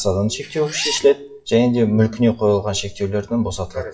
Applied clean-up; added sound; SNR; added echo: classical method WPE with log-MMSE.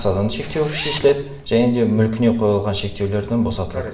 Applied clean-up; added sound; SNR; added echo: none; Zipper (clothing); 12 dB; reverberation time 0.7 s.